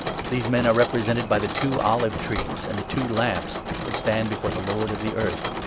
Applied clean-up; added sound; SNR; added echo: none; Mechanisms; 4 dB; none.